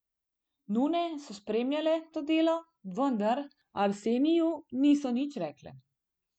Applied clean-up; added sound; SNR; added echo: none; none; none; none.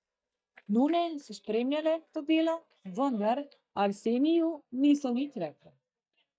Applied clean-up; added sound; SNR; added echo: neural mask model DeepFilterNet 3.